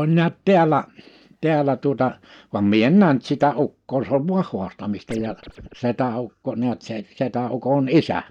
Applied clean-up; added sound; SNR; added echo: neural mask model DeepFilterNet 3.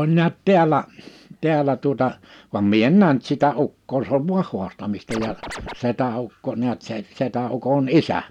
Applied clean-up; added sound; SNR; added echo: none; Scratching (performance technique); 11 dB; none.